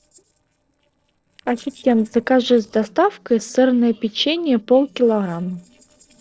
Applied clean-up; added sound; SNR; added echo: neural separator model SepFormer DNS4.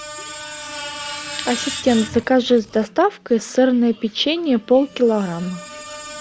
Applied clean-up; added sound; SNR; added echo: none; Screech; 13 dB; none.